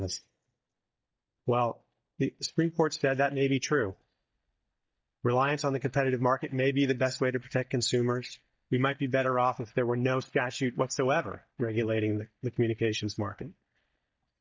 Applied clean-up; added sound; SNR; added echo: neural mask model DeepFilterNet 3.